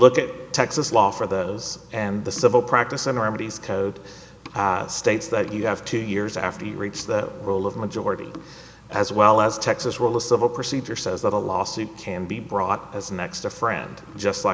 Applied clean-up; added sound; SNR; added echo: none; none; none; none.